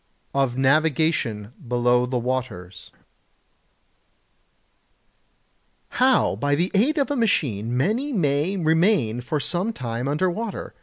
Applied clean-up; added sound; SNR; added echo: none; none; none; none.